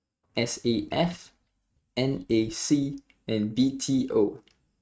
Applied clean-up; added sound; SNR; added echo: neural mask model RNNoise.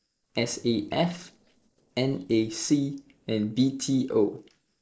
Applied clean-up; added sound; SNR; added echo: neural separator model SepFormer DNS4.